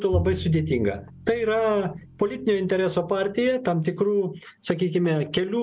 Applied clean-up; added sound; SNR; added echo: none; Bowed string instrument; 11 dB; none.